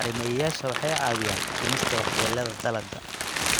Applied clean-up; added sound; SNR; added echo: none; Crumpling, crinkling; -1 dB; none.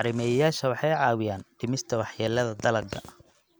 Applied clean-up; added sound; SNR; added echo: none; none; none; none.